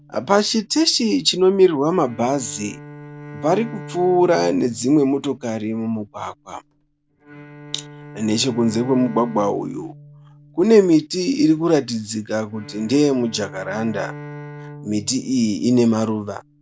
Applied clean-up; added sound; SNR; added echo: none; Bowed string instrument; 19 dB; none.